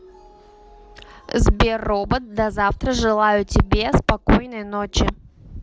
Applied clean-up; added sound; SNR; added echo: none; none; none; none.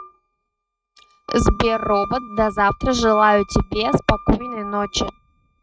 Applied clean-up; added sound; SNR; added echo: neural mask model RNNoise.